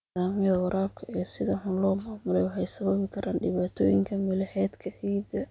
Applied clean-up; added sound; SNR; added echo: none; none; none; none.